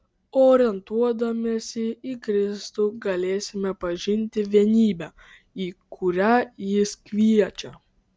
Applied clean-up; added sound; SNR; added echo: none; none; none; none.